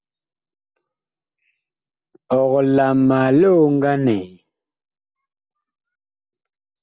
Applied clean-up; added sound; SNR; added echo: none; none; none; none.